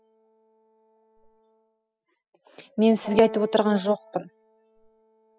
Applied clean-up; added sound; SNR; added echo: classical method spectral subtraction.